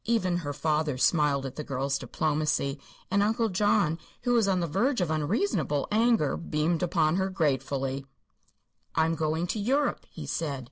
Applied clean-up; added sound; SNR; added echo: none; none; none; none.